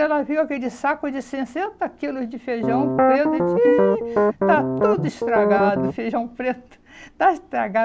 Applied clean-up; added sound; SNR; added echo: none; Piano; -3 dB; none.